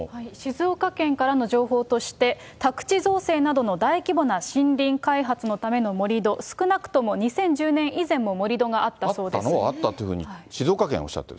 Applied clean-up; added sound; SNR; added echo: none; none; none; none.